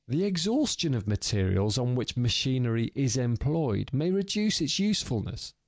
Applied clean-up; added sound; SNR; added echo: none; none; none; none.